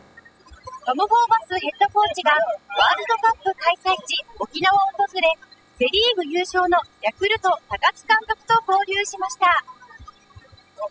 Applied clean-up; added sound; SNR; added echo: classical method spectral subtraction.